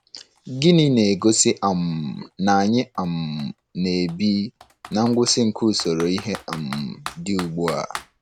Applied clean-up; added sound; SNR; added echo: none; Computer keyboard; 19 dB; none.